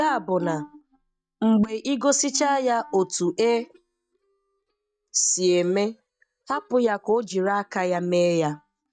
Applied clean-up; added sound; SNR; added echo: neural mask model DeepFilterNet 3.